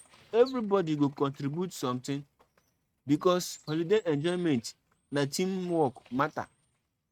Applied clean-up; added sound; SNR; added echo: neural mask model RNNoise.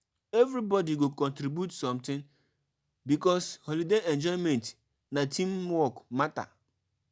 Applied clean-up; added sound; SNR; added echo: none; none; none; none.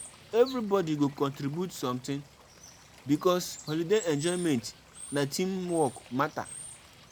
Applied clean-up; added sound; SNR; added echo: none; Water / Bird; 18 dB; none.